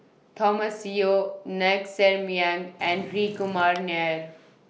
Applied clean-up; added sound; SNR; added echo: none; Purr; 18 dB; none.